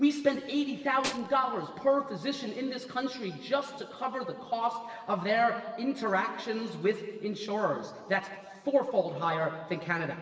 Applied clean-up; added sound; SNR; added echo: none; Tools; 6 dB; reverberation time 1.9 s.